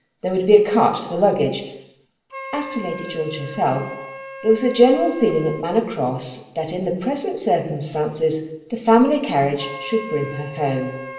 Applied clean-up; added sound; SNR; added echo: none; Wind instrument, woodwind instrument; 17 dB; reverberation time 0.9 s.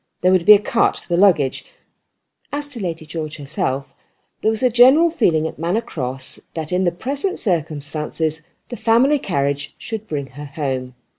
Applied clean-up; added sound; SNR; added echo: none; none; none; none.